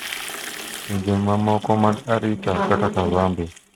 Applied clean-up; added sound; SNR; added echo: neural mask model RNNoise.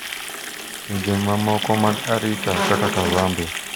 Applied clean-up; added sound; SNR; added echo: none; Water tap, faucet + Squeak; 4 dB; none.